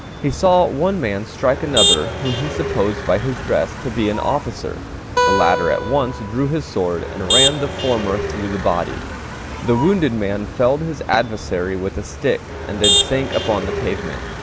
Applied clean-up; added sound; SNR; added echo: none; Acoustic guitar + Motor vehicle (road); 3 dB; none.